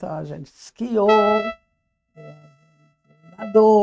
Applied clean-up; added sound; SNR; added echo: neural mask model RNNoise.